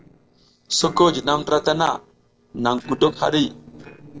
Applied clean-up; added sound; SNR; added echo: neural separator model SepFormer DNS4.